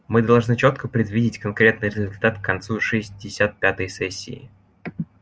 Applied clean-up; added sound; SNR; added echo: none; none; none; none.